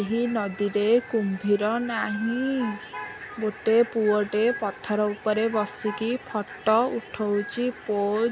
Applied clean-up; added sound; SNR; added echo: none; Alarm / Truck; 16 dB; none.